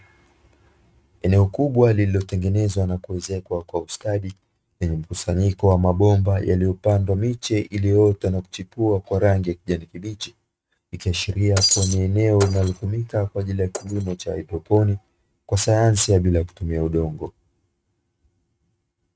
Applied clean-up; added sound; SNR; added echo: neural mask model RNNoise.